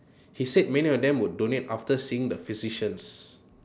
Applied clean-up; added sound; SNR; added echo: none; none; none; none.